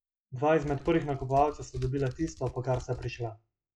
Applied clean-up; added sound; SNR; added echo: classical method log-MMSE.